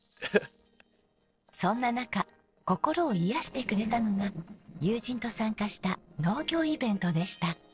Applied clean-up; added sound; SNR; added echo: neural separator model SepFormer DNS4.